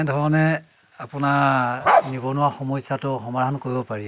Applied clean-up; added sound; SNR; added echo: none; Bark; -1 dB; none.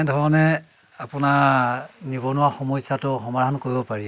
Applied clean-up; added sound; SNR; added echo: none; none; none; none.